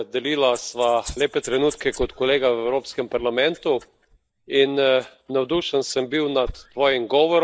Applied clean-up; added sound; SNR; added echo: neural mask model DeepFilterNet 3.